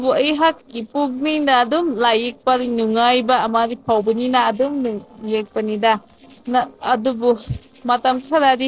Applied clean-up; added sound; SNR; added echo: neural separator model SepFormer DNS4.